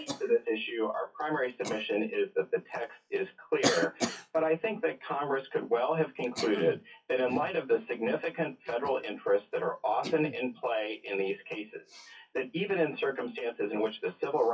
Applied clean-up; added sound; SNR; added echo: classical method WPE with log-MMSE.